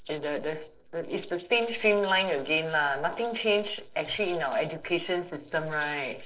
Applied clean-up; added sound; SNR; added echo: neural separator model SepFormer DNS4.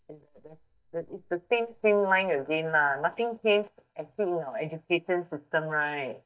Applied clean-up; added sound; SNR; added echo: neural mask model DeepFilterNet 3.